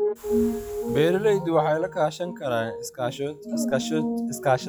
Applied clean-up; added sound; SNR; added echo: classical method log-MMSE.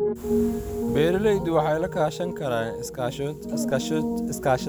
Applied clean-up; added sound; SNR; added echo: none; Piano; 3 dB; none.